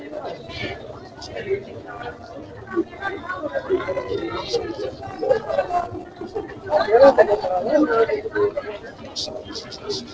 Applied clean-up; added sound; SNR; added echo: neural separator model SepFormer DNS4.